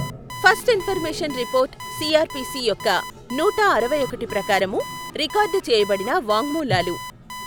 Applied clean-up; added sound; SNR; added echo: none; Toilet flush + Alarm; 11 dB; none.